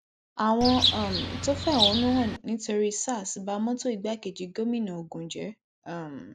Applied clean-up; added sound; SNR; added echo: none; Bird; -1 dB; none.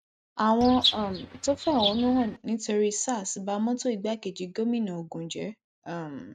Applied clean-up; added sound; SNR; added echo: neural mask model RNNoise.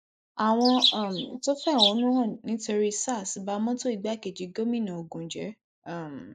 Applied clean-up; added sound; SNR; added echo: neural mask model Resemble Enhance denoiser.